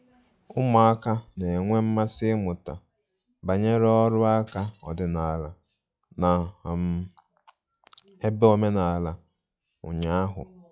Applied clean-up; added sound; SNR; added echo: classical method log-MMSE.